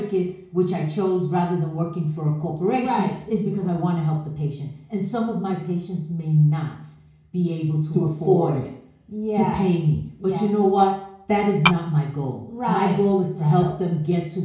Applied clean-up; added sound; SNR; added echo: none; Tap / Glass; 0 dB; reverberation time 0.6 s.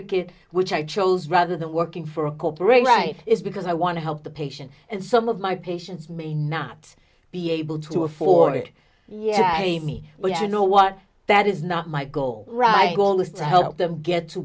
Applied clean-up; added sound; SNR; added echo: none; none; none; none.